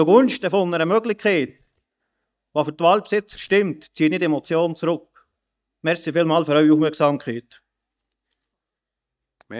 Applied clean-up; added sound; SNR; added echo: neural mask model DeepFilterNet 3.